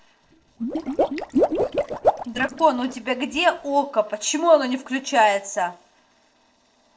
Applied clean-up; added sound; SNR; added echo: neural separator model SepFormer DNS4.